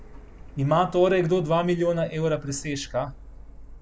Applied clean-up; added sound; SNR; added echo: none; Printer; 18 dB; none.